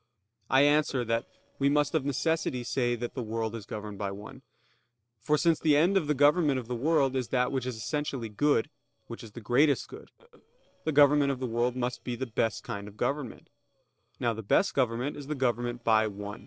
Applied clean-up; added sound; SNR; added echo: neural separator model SepFormer DNS4.